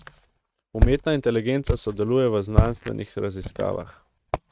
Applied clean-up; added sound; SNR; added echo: neural mask model RNNoise.